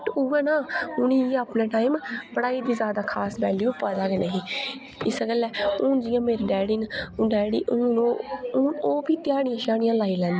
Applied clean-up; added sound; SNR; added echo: none; none; none; none.